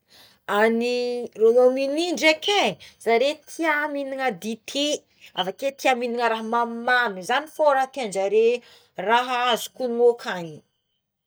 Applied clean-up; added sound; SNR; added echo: neural mask model DeepFilterNet 3.